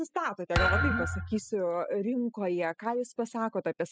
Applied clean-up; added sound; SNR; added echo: classical method spectral subtraction.